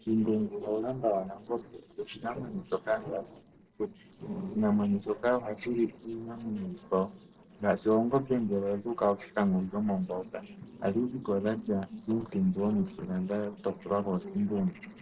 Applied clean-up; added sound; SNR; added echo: neural separator model SepFormer DNS4.